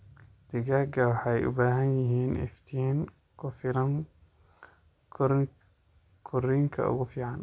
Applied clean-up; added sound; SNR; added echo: none; none; none; none.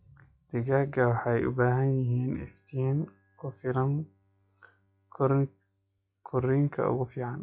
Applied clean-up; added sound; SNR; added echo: classical method log-MMSE.